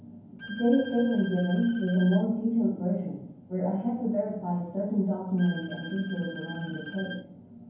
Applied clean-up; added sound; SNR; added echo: none; Bowed string instrument; 16 dB; reverberation time 0.9 s.